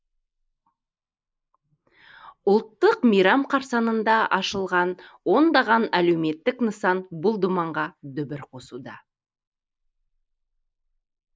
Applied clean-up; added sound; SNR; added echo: neural mask model Resemble Enhance denoiser.